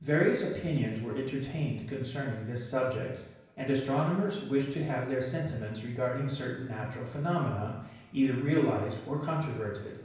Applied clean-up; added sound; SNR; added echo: none; none; none; reverberation time 0.9 s.